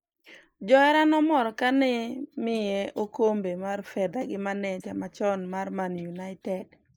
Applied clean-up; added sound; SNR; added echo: neural mask model Resemble Enhance denoiser.